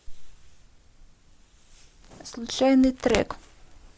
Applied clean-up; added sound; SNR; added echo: none; none; none; none.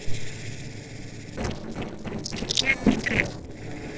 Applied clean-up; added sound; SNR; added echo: neural separator model SepFormer DNS4.